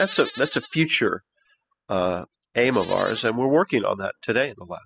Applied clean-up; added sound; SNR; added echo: classical method spectral subtraction.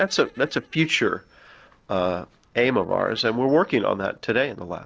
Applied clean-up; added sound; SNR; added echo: neural separator model SepFormer DNS4.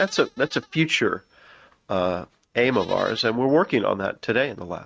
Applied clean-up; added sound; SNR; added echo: neural mask model RNNoise.